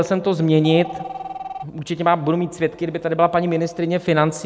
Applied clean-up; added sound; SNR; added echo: none; Telephone; 16 dB; none.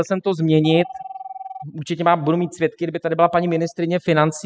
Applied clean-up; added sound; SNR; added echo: classical method spectral subtraction.